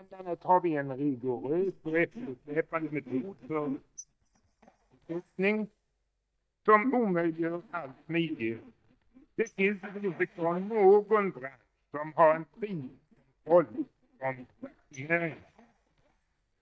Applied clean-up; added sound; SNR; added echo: neural mask model DeepFilterNet 3.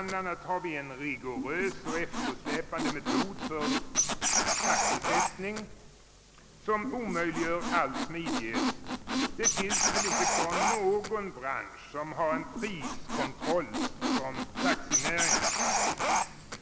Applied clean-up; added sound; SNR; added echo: none; Squeak; -3 dB; none.